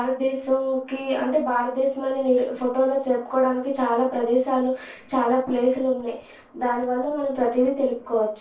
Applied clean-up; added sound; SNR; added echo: neural separator model SepFormer DNS4.